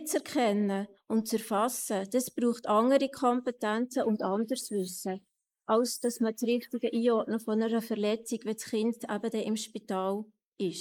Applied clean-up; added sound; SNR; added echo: neural mask model Resemble Enhance denoiser.